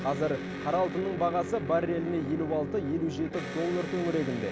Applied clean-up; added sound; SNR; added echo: none; Electric guitar; 6 dB; none.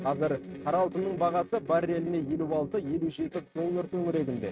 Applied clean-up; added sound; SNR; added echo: neural mask model RNNoise.